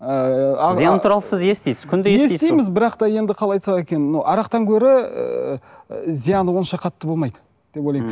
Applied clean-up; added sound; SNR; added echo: none; none; none; none.